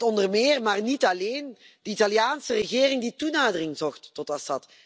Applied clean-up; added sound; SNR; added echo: none; none; none; none.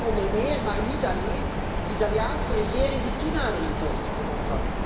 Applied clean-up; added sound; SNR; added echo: none; Mechanisms; -2 dB; reverberation time 2.3 s.